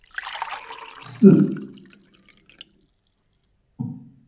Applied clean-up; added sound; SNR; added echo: none; Liquid; 17 dB; reverberation time 0.9 s.